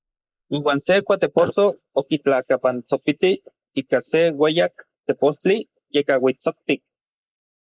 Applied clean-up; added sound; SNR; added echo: neural mask model Resemble Enhance denoiser.